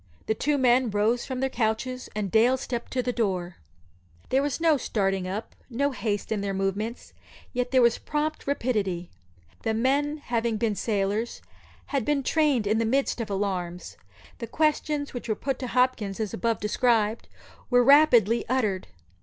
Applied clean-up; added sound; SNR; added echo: none; none; none; none.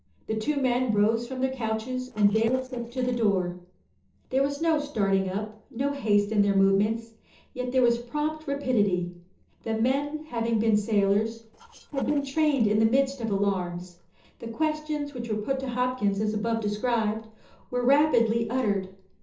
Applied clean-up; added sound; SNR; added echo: neural separator model SepFormer DNS4.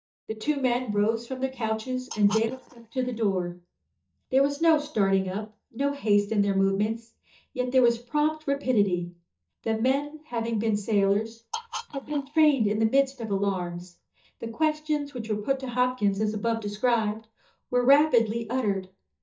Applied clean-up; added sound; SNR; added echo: neural mask model DeepFilterNet 3.